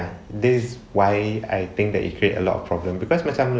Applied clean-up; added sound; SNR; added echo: none; none; none; none.